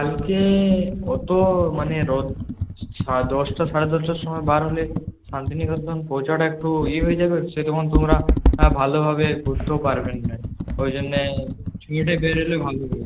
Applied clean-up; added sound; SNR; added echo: none; Computer keyboard; 3 dB; none.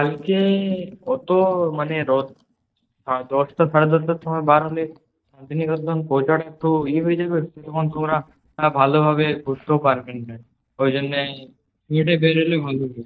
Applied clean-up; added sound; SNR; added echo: neural mask model DeepFilterNet 3.